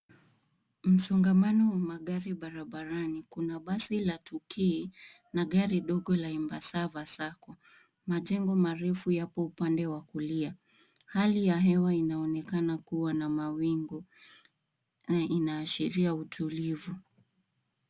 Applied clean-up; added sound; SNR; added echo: none; none; none; none.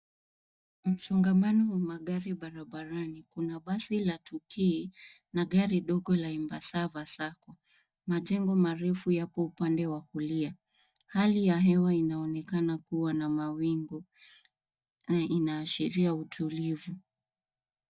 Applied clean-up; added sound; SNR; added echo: neural mask model DeepFilterNet 3.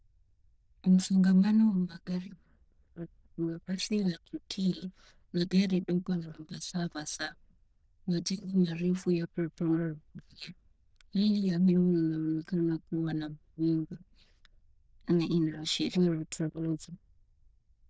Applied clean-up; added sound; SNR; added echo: neural diffusion model UNIVERSE++.